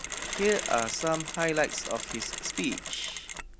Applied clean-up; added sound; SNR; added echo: none; Mechanisms; 5 dB; none.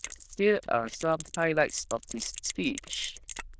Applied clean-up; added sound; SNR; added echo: neural diffusion model UNIVERSE++.